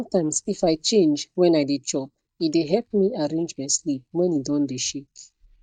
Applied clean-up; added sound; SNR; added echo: neural mask model DeepFilterNet 3.